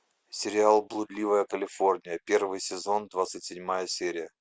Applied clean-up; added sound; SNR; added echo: none; none; none; none.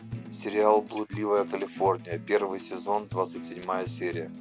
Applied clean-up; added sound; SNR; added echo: none; Acoustic guitar; 11 dB; none.